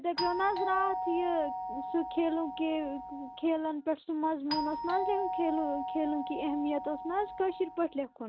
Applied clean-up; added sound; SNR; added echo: none; Doorbell; 5 dB; none.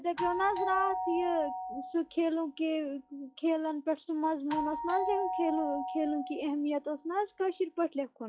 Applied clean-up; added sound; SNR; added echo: classical method log-MMSE.